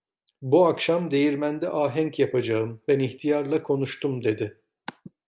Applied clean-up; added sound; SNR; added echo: none; none; none; none.